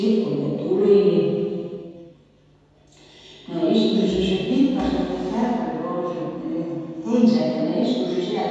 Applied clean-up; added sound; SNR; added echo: none; none; none; reverberation time 2.0 s.